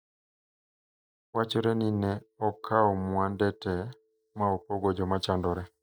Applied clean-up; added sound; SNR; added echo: neural mask model DeepFilterNet 3.